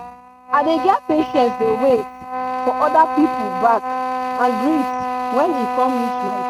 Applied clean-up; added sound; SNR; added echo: neural mask model RNNoise.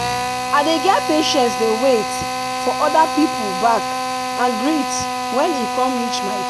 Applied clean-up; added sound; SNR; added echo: none; Drill; 3 dB; none.